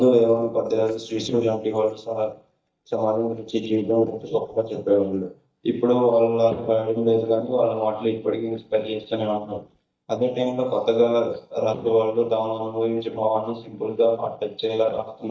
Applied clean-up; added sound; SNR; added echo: neural mask model DeepFilterNet 3.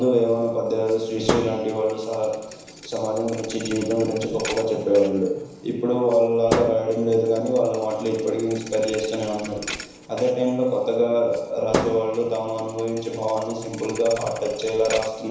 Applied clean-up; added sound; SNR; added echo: none; Thump, thud; 11 dB; reverberation time 1.0 s.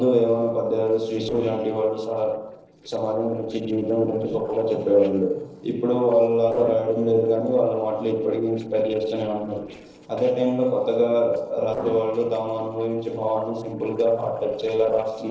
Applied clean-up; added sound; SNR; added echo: neural separator model SepFormer DNS4.